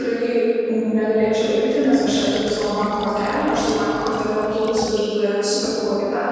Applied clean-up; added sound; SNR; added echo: none; Fill (with liquid); 17 dB; reverberation time 2.1 s.